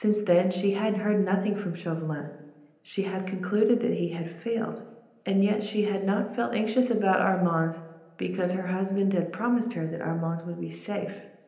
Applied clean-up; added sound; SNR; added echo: none; none; none; reverberation time 0.9 s.